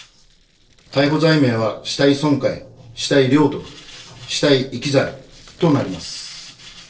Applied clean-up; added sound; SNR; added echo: neural separator model SepFormer DNS4.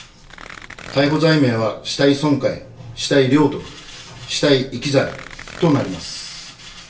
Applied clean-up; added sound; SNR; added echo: none; Tearing; 17 dB; reverberation time 0.3 s.